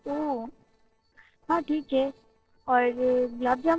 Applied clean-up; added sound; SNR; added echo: neural separator model SepFormer DNS4.